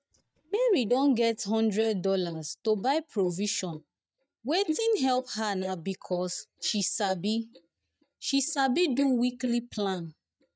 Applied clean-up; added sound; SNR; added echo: neural mask model DeepFilterNet 3.